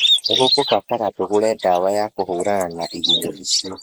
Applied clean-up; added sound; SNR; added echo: neural mask model Resemble Enhance denoiser.